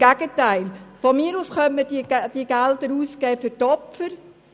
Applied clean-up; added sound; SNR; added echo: none; none; none; none.